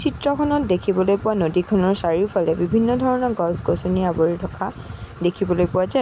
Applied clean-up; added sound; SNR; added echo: none; none; none; none.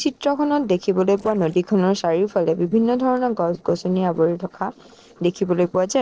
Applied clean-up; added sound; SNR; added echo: neural separator model SepFormer DNS4.